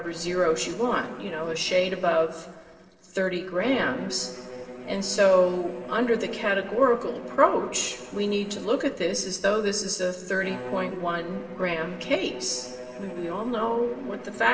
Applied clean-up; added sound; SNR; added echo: neural separator model SepFormer DNS4.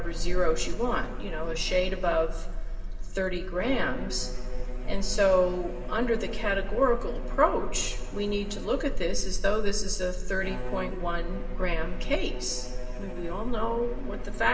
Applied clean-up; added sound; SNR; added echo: none; Bowed string instrument; 17 dB; reverberation time 2.1 s.